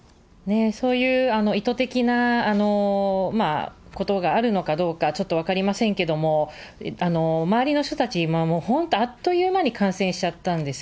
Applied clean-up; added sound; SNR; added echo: none; none; none; none.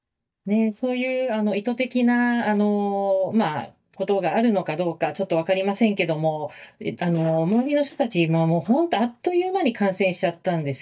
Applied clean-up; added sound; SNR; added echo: neural mask model DeepFilterNet 3.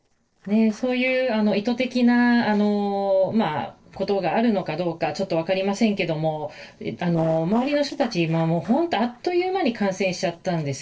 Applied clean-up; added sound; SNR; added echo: neural separator model SepFormer DNS4.